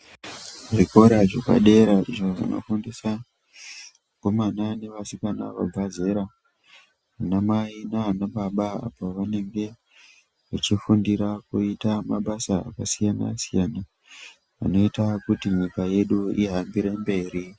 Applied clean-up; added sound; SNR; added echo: none; none; none; none.